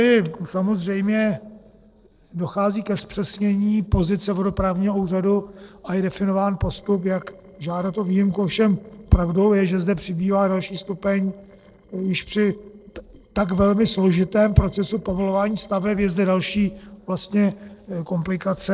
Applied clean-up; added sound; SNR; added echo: neural separator model SepFormer DNS4.